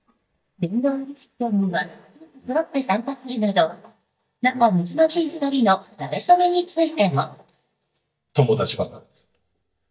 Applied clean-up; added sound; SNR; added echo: neural mask model DeepFilterNet 3.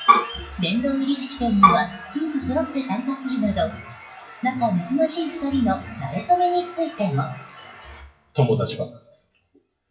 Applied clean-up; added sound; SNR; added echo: classical method WPE with log-MMSE.